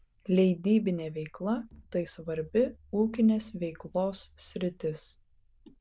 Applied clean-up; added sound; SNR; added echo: neural diffusion model UNIVERSE++.